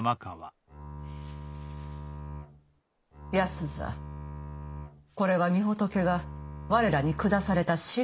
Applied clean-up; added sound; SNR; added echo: none; Bowed string instrument; 11 dB; none.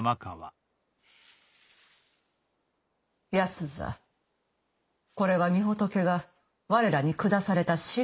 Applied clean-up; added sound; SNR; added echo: none; none; none; none.